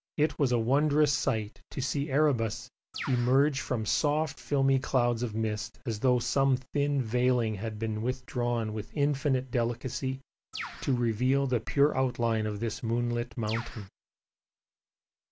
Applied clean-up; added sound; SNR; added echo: none; Bird; 11 dB; none.